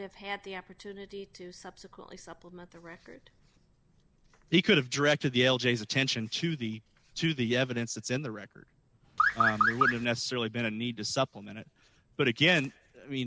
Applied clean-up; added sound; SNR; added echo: none; Car; -4 dB; none.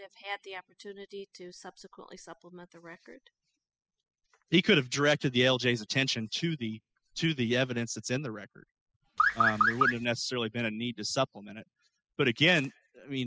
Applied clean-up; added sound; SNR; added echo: classical method spectral subtraction.